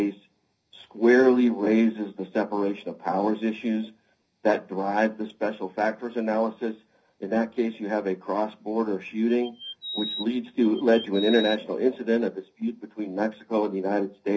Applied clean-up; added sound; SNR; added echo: none; Bird vocalization, bird call, bird song; 10 dB; reverberation time 0.5 s.